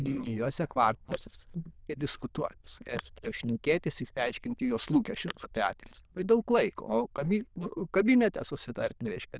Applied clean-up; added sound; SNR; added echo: neural diffusion model UNIVERSE++.